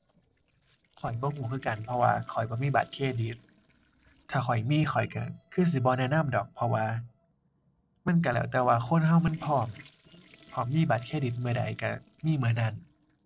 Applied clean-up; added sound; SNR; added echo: neural separator model SepFormer DNS4.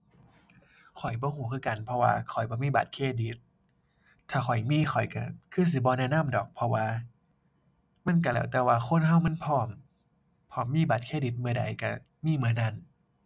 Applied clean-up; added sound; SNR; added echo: none; none; none; none.